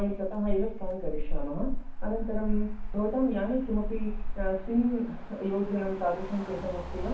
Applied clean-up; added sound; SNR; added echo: none; Motor vehicle (road); 1 dB; reverberation time 0.6 s.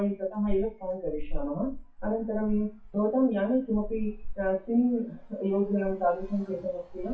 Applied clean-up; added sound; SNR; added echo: classical method WPE with log-MMSE.